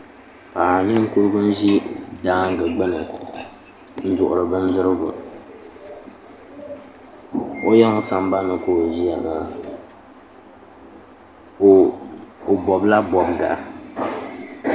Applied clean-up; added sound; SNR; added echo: none; none; none; none.